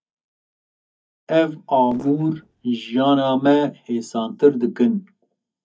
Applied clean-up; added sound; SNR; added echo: neural mask model DeepFilterNet 3.